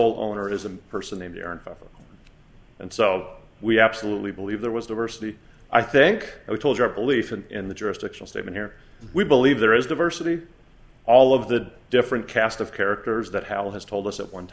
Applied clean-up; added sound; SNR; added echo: none; none; none; none.